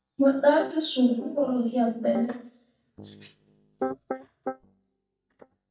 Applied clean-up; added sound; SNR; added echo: neural mask model DeepFilterNet 3.